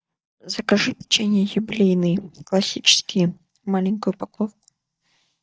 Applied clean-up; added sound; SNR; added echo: neural mask model DeepFilterNet 3.